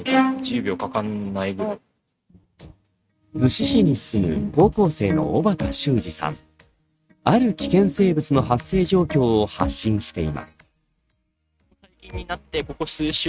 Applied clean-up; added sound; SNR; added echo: neural mask model RNNoise.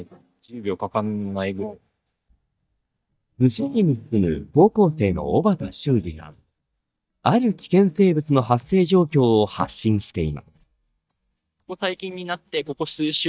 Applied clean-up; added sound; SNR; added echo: neural mask model DeepFilterNet 3.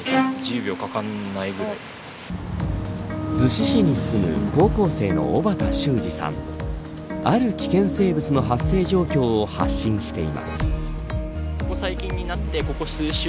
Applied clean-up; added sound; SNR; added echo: none; Bowed string instrument; 7 dB; none.